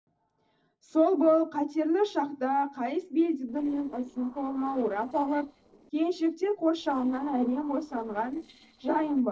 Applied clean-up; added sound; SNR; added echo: neural separator model SepFormer DNS4.